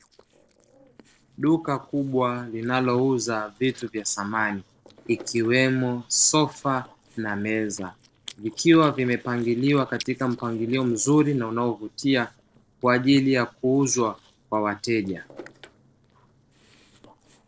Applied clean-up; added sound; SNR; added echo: neural separator model SepFormer DNS4.